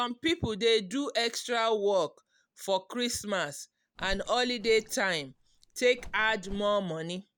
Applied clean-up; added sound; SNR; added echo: none; Bird; 15 dB; none.